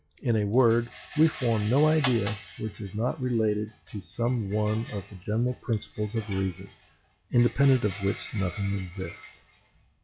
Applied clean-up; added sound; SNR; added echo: classical method log-MMSE.